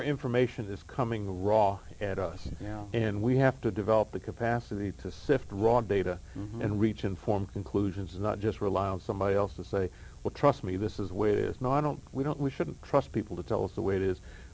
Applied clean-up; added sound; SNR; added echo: none; Meow; 16 dB; none.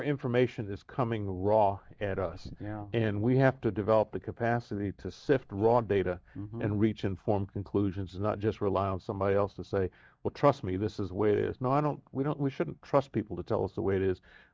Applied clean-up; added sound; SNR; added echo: neural mask model DeepFilterNet 3.